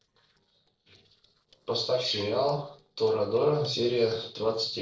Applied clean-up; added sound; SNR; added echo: neural separator model SepFormer DNS4.